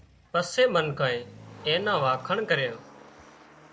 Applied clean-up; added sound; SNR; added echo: none; Motor vehicle (road); 20 dB; none.